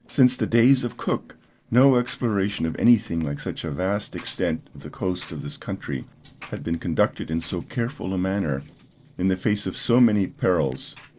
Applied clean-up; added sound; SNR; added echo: neural separator model SepFormer DNS4.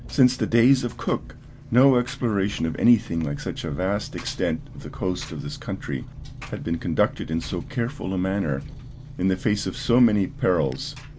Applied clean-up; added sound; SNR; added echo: none; Engine; 15 dB; none.